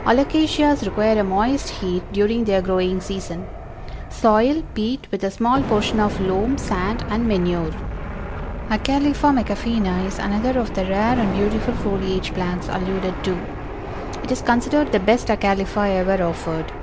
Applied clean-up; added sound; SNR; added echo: none; Fixed-wing aircraft, airplane + Explosion; 7 dB; none.